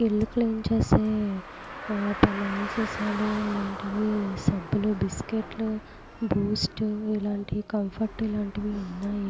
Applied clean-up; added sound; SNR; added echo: none; Car; 12 dB; none.